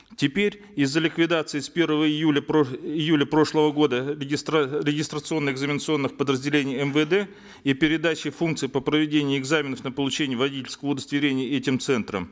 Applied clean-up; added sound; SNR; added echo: none; none; none; none.